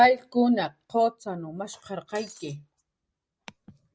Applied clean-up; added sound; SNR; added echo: none; Shatter; 19 dB; none.